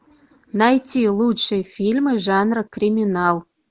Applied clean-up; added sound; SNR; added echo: none; none; none; none.